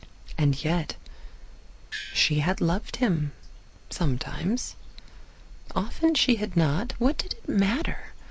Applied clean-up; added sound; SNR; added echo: none; Gong; 10 dB; none.